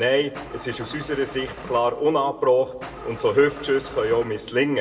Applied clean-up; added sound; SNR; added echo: none; Engine starting / Car; 15 dB; reverberation time 1.5 s.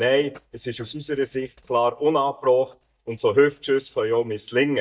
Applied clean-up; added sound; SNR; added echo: neural mask model DeepFilterNet 3.